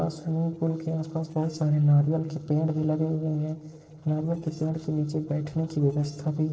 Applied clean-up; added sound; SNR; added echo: neural separator model SepFormer DNS4.